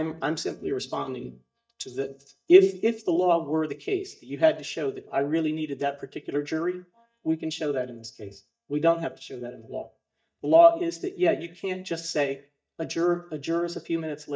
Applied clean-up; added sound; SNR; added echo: neural mask model DeepFilterNet 3.